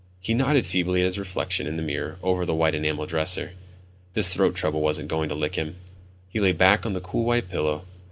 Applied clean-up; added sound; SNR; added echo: none; none; none; none.